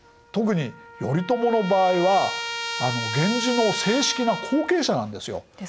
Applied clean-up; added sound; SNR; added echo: none; Trumpet; 9 dB; none.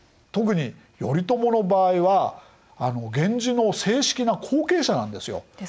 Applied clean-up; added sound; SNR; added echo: none; none; none; none.